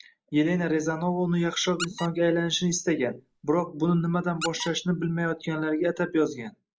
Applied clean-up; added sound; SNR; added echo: none; Squeak; 16 dB; none.